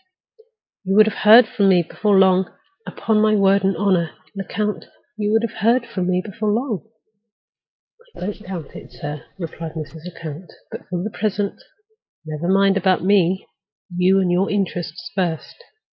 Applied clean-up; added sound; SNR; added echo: neural mask model Resemble Enhance denoiser.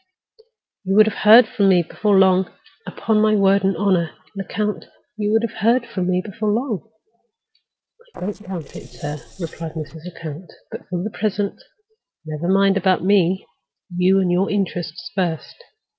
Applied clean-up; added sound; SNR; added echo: neural separator model SepFormer DNS4.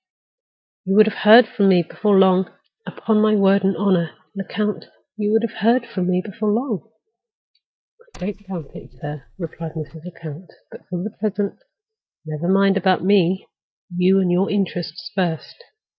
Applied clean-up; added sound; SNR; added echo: neural mask model DeepFilterNet 3.